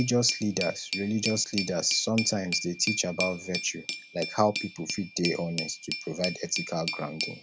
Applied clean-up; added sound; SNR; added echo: none; Glass; 7 dB; none.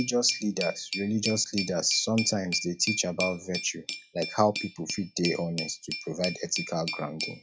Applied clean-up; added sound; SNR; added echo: classical method log-MMSE.